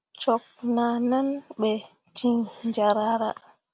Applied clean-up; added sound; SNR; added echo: none; none; none; none.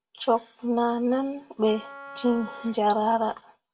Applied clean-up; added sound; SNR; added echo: none; Wind instrument, woodwind instrument; 18 dB; reverberation time 0.2 s.